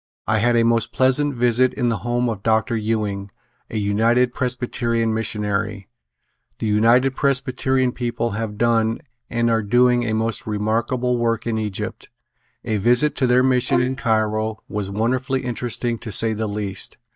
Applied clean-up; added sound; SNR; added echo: neural mask model DeepFilterNet 3.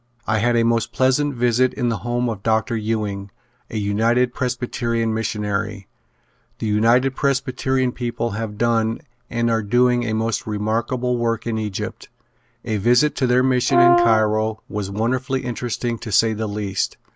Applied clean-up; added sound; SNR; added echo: none; Brass instrument; -1 dB; none.